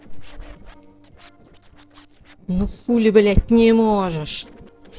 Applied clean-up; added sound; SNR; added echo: neural separator model SepFormer DNS4.